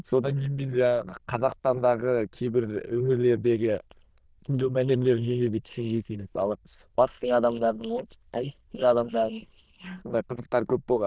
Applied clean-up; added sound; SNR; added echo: neural diffusion model UNIVERSE++.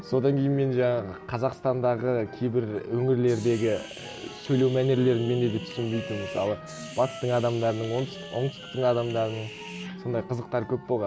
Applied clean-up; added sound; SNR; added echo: none; Hiss + Wind instrument, woodwind instrument; 17 dB; none.